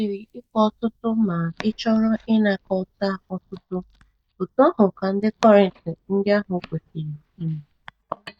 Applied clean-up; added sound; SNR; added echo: neural mask model DeepFilterNet 3.